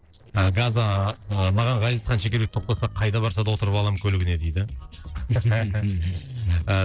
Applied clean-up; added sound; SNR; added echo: neural separator model SepFormer DNS4.